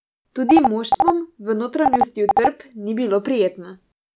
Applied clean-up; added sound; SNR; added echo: none; Telephone; 0 dB; none.